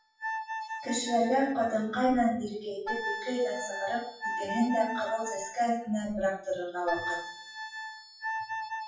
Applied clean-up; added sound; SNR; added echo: classical method WPE with log-MMSE.